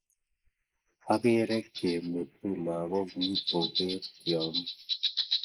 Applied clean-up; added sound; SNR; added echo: neural mask model Resemble Enhance denoiser.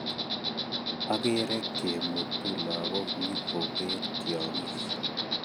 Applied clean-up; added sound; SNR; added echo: none; Insect; -3 dB; none.